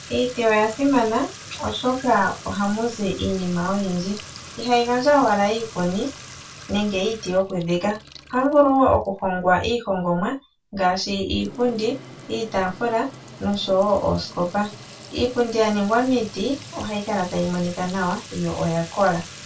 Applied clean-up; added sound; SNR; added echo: none; Fill (with liquid) / Trickle, dribble / Sink (filling or washing); 18 dB; reverberation time 0.2 s.